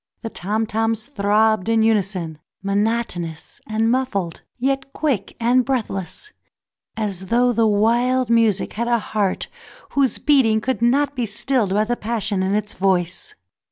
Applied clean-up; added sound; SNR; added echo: none; none; none; none.